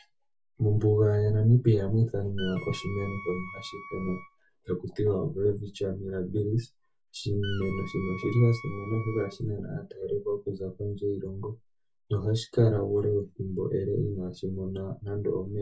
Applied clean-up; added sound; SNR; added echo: none; Wind instrument, woodwind instrument; 15 dB; reverberation time 0.2 s.